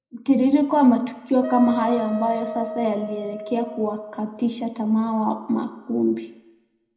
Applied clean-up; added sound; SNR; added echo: none; Wind instrument, woodwind instrument; 11 dB; reverberation time 0.8 s.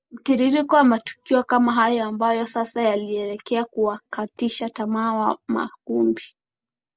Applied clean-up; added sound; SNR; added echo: none; none; none; none.